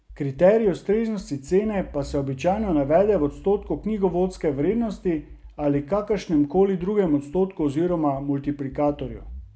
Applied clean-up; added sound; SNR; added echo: none; Accelerating, revving, vroom; 19 dB; none.